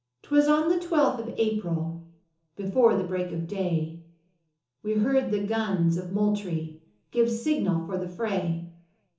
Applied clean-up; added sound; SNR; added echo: none; none; none; reverberation time 0.7 s.